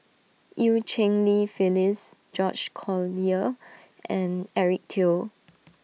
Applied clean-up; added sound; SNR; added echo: none; none; none; none.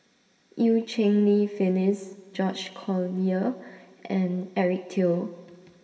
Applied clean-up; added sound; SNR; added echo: none; none; none; reverberation time 2.2 s.